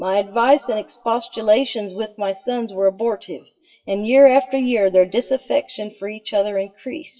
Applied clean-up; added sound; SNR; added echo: classical method WPE with log-MMSE.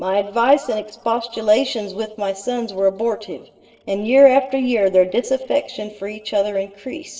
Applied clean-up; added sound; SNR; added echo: neural separator model SepFormer DNS4.